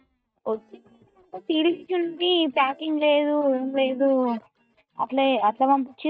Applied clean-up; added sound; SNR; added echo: neural mask model DeepFilterNet 3.